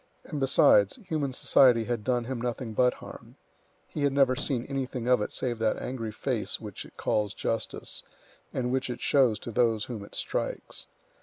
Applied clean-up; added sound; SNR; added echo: none; Thump, thud; 20 dB; none.